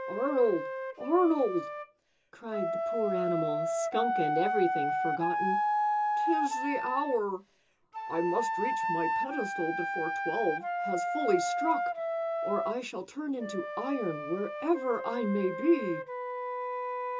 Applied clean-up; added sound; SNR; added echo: none; Wind instrument, woodwind instrument; 0 dB; reverberation time 0.2 s.